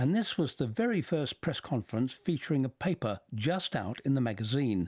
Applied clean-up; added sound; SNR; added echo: none; none; none; none.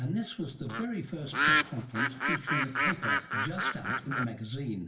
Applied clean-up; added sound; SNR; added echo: none; Bird; -5 dB; reverberation time 0.3 s.